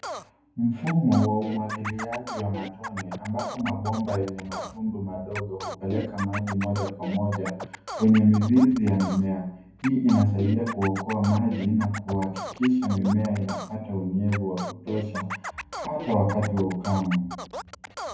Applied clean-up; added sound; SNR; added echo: none; Scratching (performance technique); 12 dB; reverberation time 0.9 s.